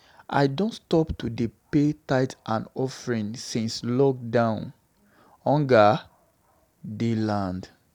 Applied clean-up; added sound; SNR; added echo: none; none; none; none.